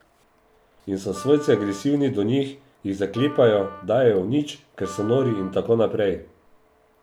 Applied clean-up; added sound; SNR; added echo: none; Wind instrument, woodwind instrument; 18 dB; none.